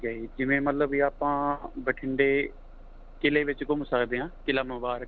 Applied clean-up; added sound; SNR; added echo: none; Bus; 17 dB; none.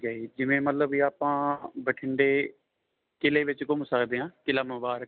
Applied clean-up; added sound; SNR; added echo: none; none; none; none.